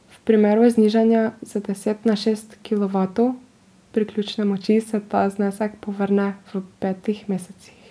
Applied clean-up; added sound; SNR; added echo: none; none; none; none.